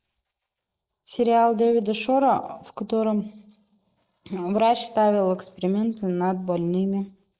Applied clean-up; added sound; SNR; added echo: neural mask model Resemble Enhance denoiser.